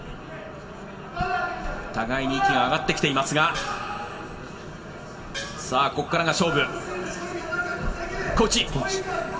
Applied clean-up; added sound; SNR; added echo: none; Gong; 13 dB; reverberation time 1.4 s.